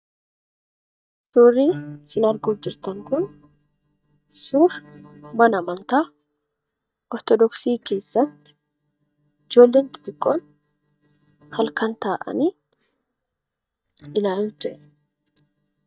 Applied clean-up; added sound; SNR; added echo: neural mask model DeepFilterNet 3.